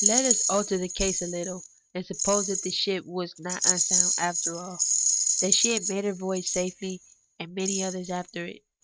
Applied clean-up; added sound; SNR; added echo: neural mask model RNNoise.